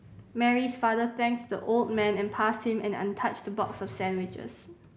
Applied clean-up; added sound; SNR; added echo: none; none; none; none.